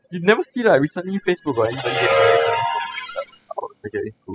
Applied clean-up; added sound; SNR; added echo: classical method spectral subtraction.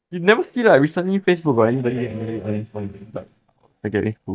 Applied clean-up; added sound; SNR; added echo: neural mask model DeepFilterNet 3.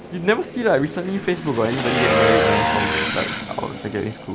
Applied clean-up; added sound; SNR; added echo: none; Motorcycle / Engine; 0 dB; none.